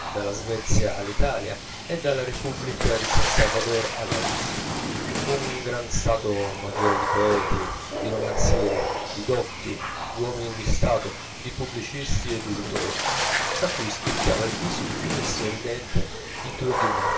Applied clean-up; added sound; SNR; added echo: none; Water / Splash, splatter; 3 dB; reverberation time 0.2 s.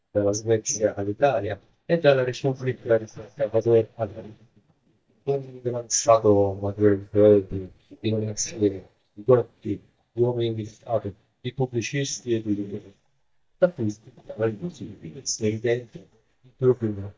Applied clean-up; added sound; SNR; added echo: neural mask model DeepFilterNet 3.